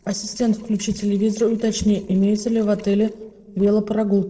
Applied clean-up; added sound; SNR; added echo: neural separator model SepFormer DNS4.